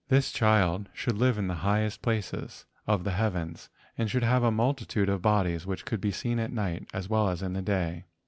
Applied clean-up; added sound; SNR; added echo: none; none; none; none.